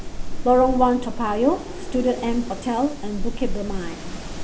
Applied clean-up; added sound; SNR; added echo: none; Wind; 4 dB; none.